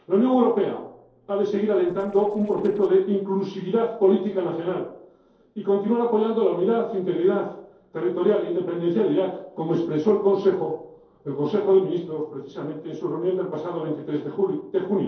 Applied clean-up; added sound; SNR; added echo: neural separator model SepFormer DNS4.